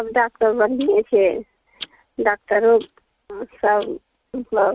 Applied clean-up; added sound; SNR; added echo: neural mask model RNNoise.